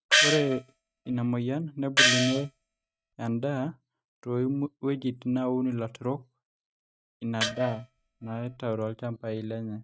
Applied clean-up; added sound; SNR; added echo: neural mask model RNNoise.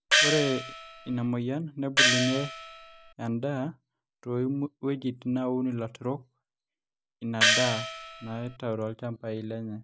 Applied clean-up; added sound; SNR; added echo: none; Gong; -5 dB; none.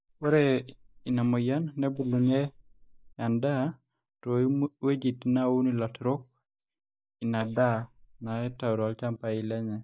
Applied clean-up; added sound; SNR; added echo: neural mask model Resemble Enhance denoiser.